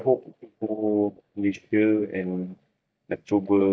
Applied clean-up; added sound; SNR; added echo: neural mask model DeepFilterNet 3.